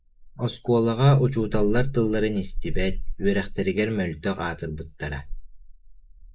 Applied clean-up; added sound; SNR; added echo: neural mask model Resemble Enhance denoiser.